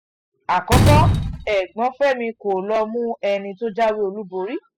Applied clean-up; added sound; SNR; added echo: classical method spectral subtraction.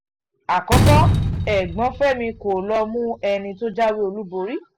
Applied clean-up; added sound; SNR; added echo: none; Slam; 0 dB; none.